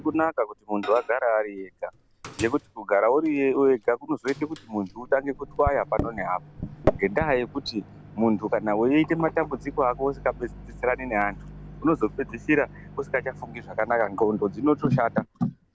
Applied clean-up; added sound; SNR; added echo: none; Microwave oven; 12 dB; none.